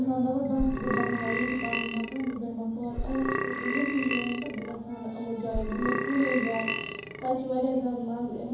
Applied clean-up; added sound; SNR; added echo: none; Burping, eructation; 3 dB; reverberation time 0.9 s.